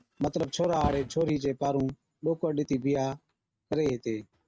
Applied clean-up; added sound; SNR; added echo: neural mask model RNNoise.